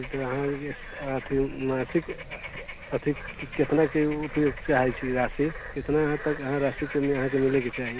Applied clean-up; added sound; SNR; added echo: none; Bird / Frog; 11 dB; none.